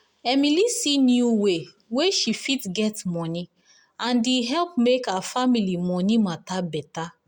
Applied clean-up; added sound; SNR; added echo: none; none; none; none.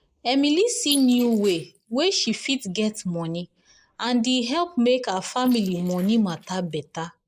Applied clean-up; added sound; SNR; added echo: neural mask model Resemble Enhance denoiser.